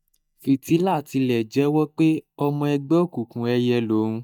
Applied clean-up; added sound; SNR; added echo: neural mask model DeepFilterNet 3.